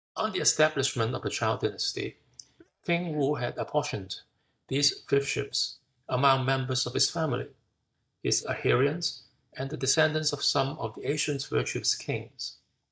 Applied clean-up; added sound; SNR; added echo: neural mask model DeepFilterNet 3.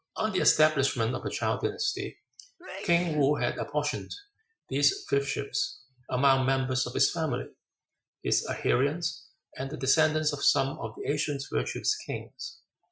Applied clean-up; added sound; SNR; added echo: classical method Wiener filter.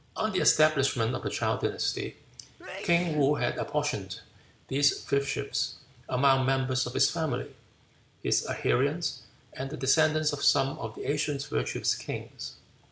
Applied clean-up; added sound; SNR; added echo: none; Sneeze; 13 dB; none.